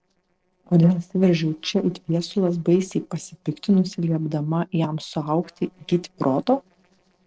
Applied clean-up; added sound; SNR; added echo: neural separator model SepFormer DNS4.